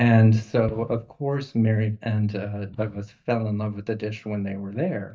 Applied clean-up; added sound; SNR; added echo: neural mask model DeepFilterNet 3.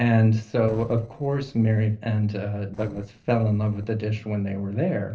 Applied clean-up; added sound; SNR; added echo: neural separator model SepFormer DNS4.